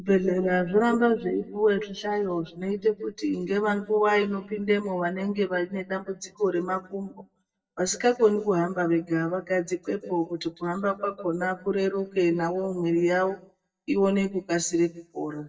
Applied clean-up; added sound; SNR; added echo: neural mask model DeepFilterNet 3.